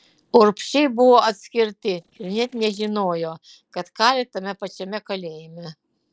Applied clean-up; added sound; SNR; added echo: neural separator model SepFormer DNS4.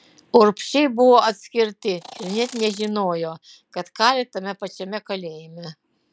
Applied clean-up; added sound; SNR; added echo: none; Insect; 18 dB; none.